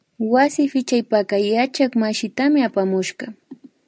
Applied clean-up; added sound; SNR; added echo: none; none; none; none.